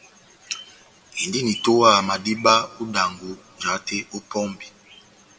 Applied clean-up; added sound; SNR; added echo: none; none; none; reverberation time 1.2 s.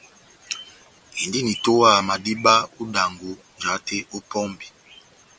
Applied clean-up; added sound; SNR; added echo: none; none; none; none.